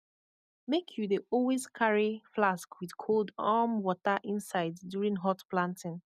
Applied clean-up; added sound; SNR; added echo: none; none; none; none.